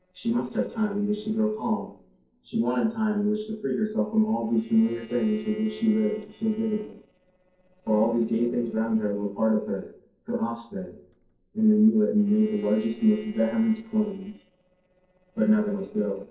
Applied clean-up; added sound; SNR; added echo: neural separator model SepFormer DNS4.